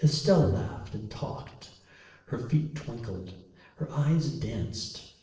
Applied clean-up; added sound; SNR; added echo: neural separator model SepFormer DNS4.